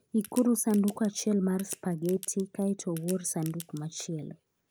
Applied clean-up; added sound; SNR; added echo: none; Crack; 18 dB; none.